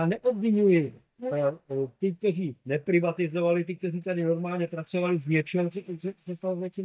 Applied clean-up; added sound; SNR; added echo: neural mask model DeepFilterNet 3.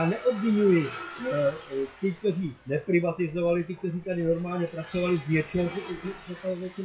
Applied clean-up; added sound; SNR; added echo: classical method WPE with log-MMSE.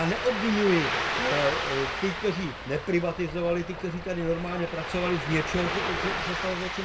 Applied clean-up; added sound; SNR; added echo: none; Ocean; 3 dB; reverberation time 0.2 s.